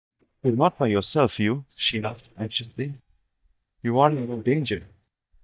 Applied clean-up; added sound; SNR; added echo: neural mask model DeepFilterNet 3.